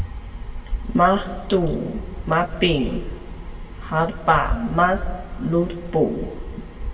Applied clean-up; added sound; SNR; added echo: none; none; none; reverberation time 1.6 s.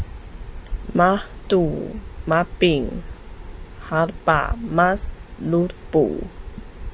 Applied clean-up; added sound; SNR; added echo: none; none; none; none.